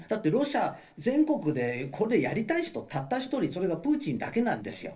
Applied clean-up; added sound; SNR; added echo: neural separator model SepFormer DNS4.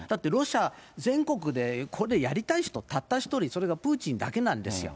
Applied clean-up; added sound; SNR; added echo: none; none; none; none.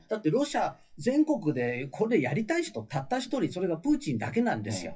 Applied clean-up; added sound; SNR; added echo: classical method WPE with log-MMSE.